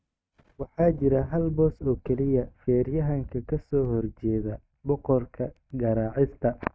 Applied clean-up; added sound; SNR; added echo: neural mask model RNNoise.